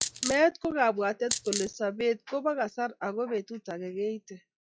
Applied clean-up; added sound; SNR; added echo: classical method log-MMSE.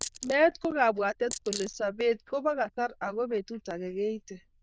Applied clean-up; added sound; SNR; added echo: neural diffusion model UNIVERSE++.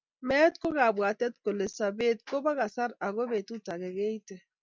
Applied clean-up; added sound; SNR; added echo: none; none; none; none.